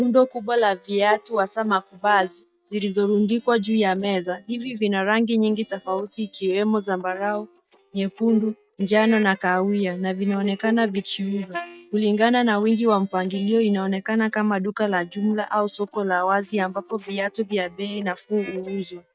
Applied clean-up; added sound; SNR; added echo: neural mask model DeepFilterNet 3.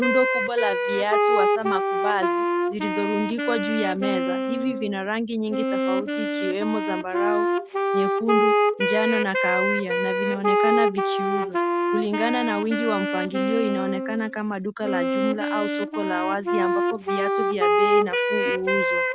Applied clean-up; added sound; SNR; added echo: none; Wind instrument, woodwind instrument; -4 dB; none.